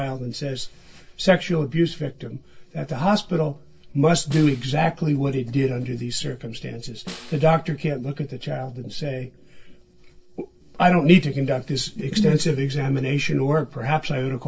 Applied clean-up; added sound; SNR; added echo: neural separator model SepFormer DNS4.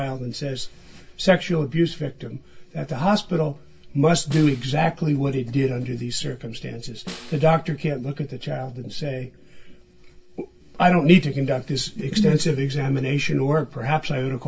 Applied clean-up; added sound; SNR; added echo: none; Snare drum; 18 dB; reverberation time 0.2 s.